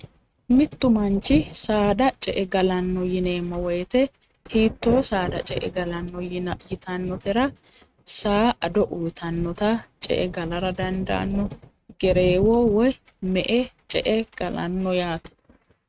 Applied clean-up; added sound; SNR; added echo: neural mask model RNNoise.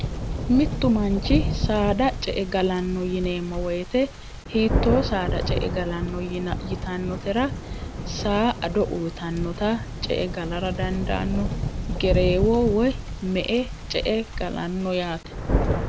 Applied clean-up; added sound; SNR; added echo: none; Thunder; 3 dB; none.